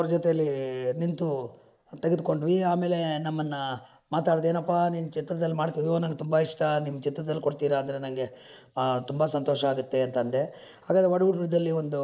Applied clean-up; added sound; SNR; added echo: neural mask model Resemble Enhance denoiser.